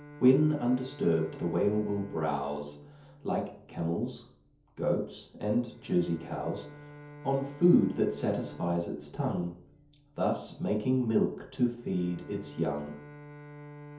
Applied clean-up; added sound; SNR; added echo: none; Bowed string instrument; 18 dB; reverberation time 0.5 s.